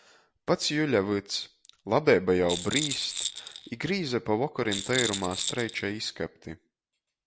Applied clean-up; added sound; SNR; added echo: none; Rattle; 7 dB; none.